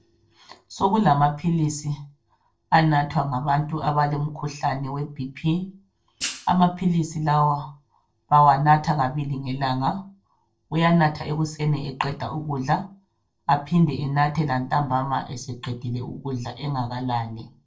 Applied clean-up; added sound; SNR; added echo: neural separator model SepFormer DNS4.